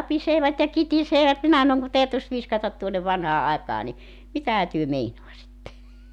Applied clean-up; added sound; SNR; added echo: none; none; none; none.